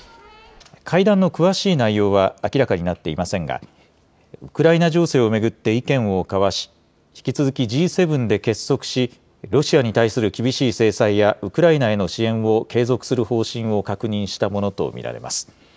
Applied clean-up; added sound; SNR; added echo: none; none; none; none.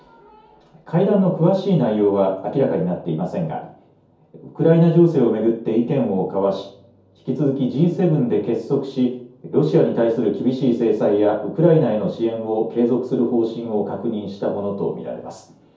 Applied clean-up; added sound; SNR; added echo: none; none; none; reverberation time 0.6 s.